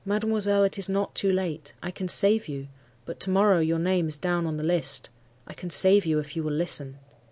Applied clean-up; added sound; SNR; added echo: none; none; none; none.